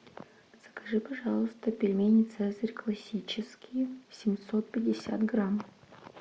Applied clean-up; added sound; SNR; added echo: none; none; none; none.